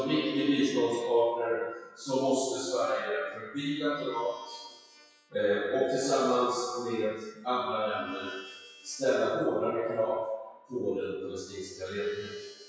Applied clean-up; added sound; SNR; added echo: classical method WPE with log-MMSE.